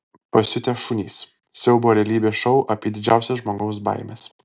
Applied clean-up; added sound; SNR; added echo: none; none; none; none.